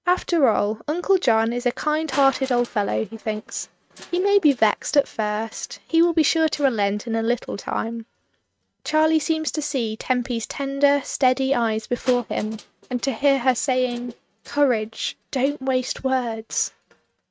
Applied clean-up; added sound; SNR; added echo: neural mask model RNNoise.